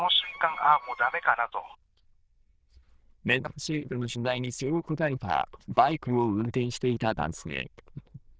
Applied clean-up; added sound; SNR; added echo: neural diffusion model UNIVERSE++.